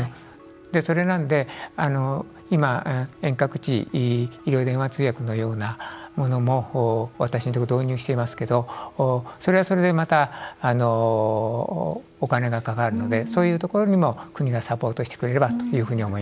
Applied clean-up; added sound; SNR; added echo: none; none; none; none.